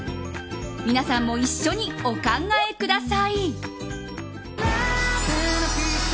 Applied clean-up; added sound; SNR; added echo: none; none; none; none.